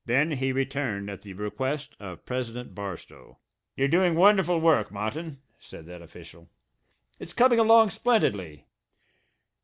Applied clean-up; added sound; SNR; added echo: none; none; none; none.